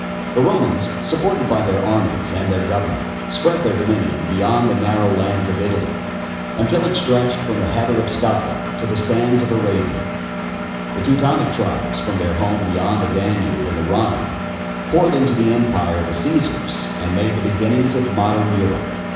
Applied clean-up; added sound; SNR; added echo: none; Engine; 6 dB; reverberation time 1.0 s.